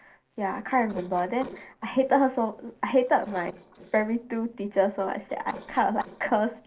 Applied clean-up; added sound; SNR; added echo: neural separator model SepFormer DNS4.